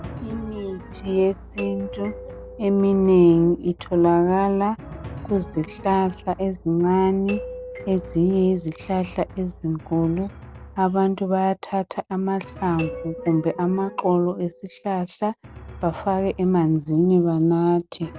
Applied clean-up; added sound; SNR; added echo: none; Drum + Doorbell; 16 dB; none.